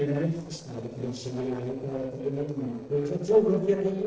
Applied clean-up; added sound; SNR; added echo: neural separator model SepFormer DNS4.